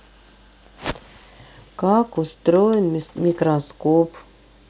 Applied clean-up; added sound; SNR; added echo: none; none; none; none.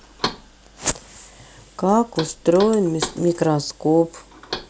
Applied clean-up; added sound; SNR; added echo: none; Knock; 13 dB; none.